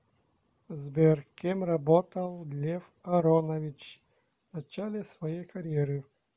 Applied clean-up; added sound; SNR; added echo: none; none; none; none.